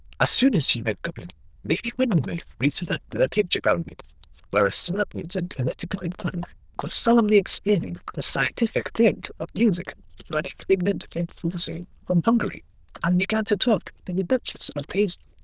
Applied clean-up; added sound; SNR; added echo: neural diffusion model UNIVERSE++.